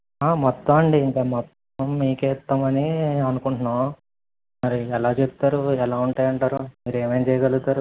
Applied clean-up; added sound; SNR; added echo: none; none; none; none.